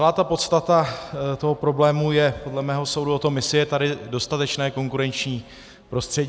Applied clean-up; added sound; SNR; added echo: none; none; none; none.